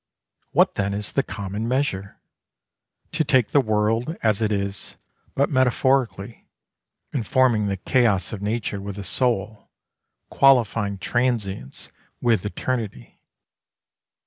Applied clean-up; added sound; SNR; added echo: none; none; none; none.